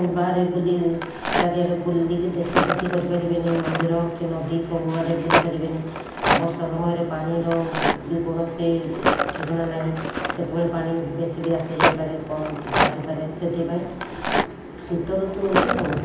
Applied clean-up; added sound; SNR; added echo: none; Rattle; 3 dB; reverberation time 0.9 s.